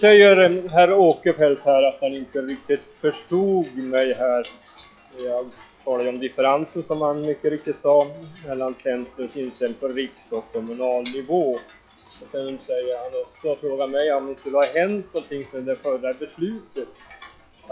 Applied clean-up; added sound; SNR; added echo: classical method log-MMSE.